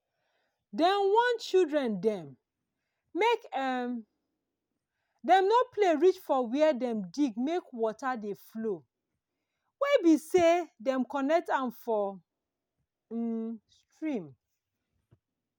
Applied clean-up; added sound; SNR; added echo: none; none; none; none.